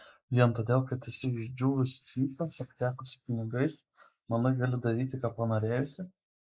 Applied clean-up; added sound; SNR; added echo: neural mask model Resemble Enhance denoiser.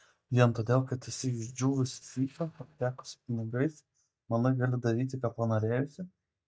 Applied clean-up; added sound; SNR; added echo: neural mask model DeepFilterNet 3.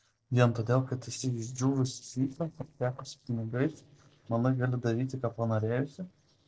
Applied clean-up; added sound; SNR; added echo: neural separator model SepFormer DNS4.